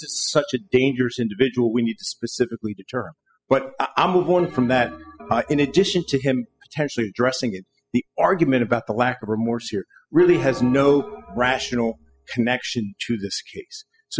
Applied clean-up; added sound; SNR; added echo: classical method spectral subtraction.